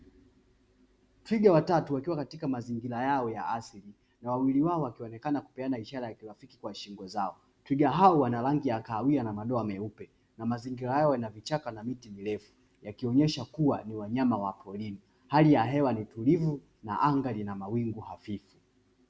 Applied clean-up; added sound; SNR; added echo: none; none; none; none.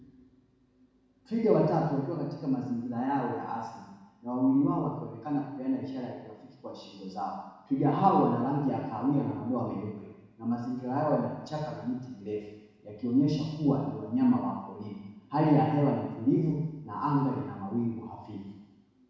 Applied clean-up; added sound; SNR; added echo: none; none; none; reverberation time 1.1 s.